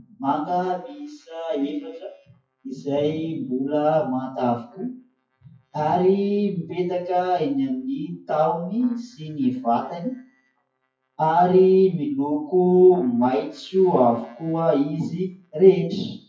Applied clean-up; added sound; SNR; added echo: classical method WPE with log-MMSE.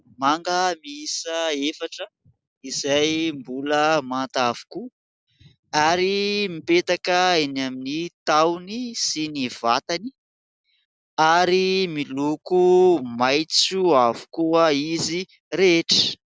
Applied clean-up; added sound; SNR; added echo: none; none; none; none.